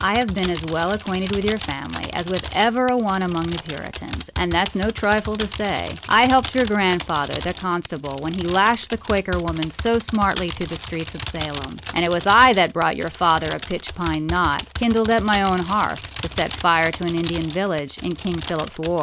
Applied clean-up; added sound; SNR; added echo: none; Typing; 10 dB; none.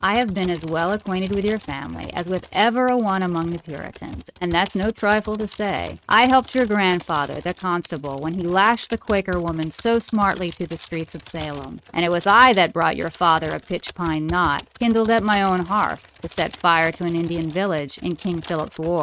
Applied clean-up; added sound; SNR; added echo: neural mask model RNNoise.